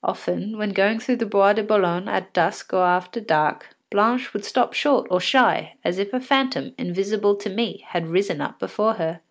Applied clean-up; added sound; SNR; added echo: none; none; none; none.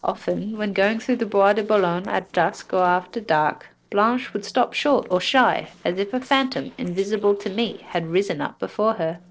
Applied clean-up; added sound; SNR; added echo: neural separator model SepFormer DNS4.